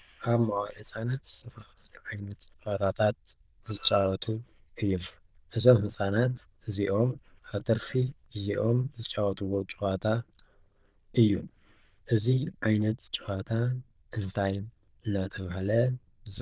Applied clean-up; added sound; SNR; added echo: neural diffusion model UNIVERSE++.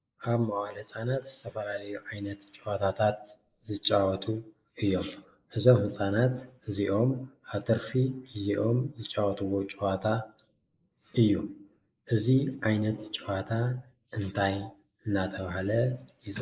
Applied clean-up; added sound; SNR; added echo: neural mask model Resemble Enhance denoiser.